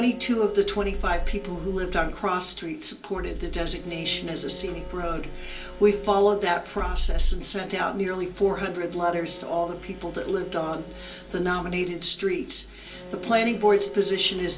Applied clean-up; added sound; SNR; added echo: none; Bowed string instrument; 18 dB; reverberation time 0.3 s.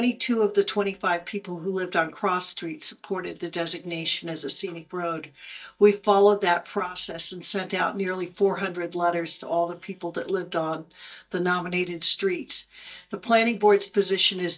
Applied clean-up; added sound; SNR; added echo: neural mask model DeepFilterNet 3.